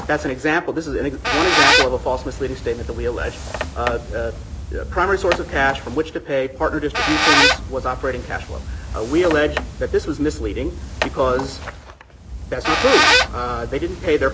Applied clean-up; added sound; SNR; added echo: none; Squeak; 1 dB; none.